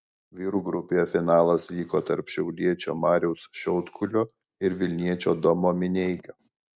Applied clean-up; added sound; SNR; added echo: none; none; none; none.